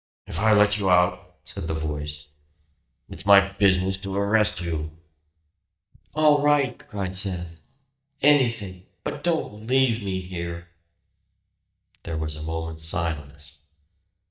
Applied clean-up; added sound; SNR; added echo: neural mask model DeepFilterNet 3.